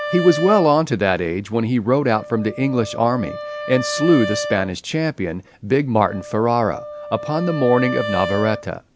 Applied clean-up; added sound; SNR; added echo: none; Wind instrument, woodwind instrument; 10 dB; none.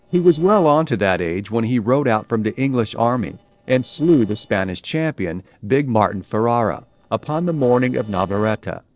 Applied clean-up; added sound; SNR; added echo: neural separator model SepFormer DNS4.